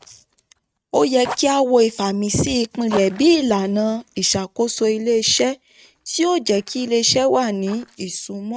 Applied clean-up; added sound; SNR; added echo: neural mask model RNNoise.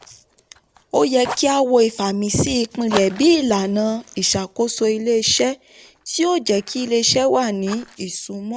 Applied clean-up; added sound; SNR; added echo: none; Fire; 18 dB; none.